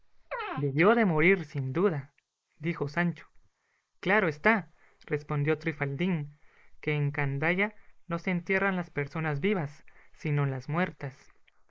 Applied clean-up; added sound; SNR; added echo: neural mask model Resemble Enhance denoiser.